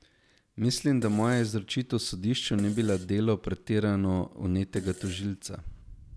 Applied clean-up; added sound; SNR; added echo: none; Fart; 20 dB; none.